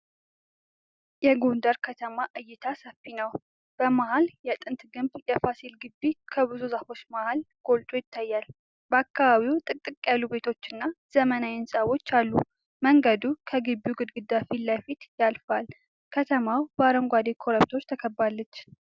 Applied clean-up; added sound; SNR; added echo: none; none; none; none.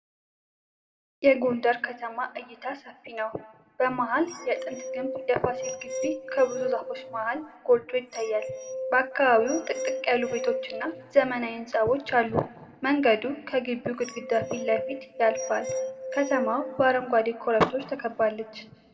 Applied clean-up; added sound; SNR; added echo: none; Glass; 7 dB; reverberation time 1.3 s.